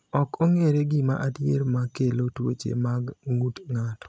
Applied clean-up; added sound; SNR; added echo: none; none; none; none.